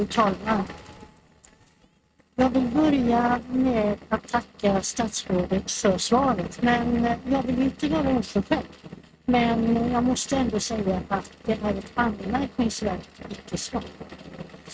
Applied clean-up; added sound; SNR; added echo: neural mask model RNNoise.